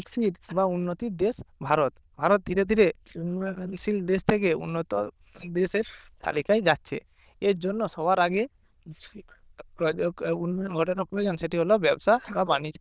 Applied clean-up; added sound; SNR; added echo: neural diffusion model UNIVERSE++.